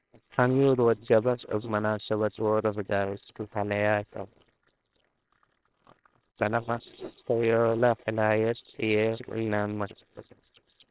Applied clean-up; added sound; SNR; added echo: neural separator model SepFormer WHAMR!.